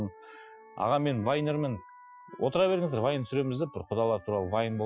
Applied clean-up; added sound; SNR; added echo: classical method Wiener filter.